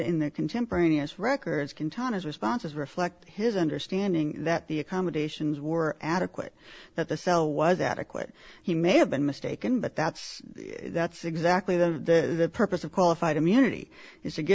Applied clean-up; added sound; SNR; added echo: none; none; none; none.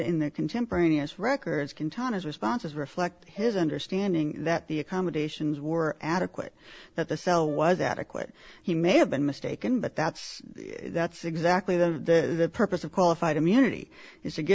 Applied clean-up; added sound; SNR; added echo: none; Brass instrument; 20 dB; none.